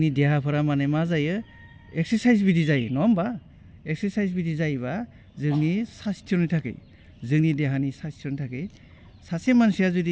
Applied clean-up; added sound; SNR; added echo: none; none; none; none.